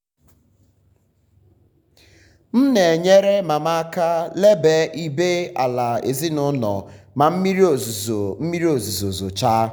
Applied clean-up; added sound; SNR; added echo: none; none; none; none.